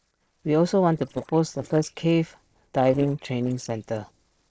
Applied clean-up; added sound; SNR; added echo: neural separator model SepFormer DNS4.